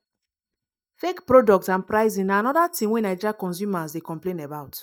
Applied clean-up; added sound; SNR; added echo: neural mask model DeepFilterNet 3.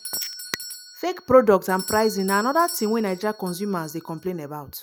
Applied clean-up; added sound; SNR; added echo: none; Doorbell; 14 dB; none.